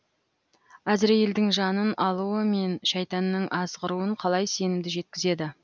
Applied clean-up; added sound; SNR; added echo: none; none; none; none.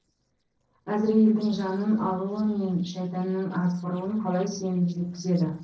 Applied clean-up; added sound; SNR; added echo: neural separator model SepFormer DNS4.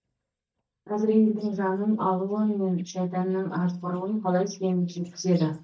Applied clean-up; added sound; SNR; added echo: neural mask model DeepFilterNet 3.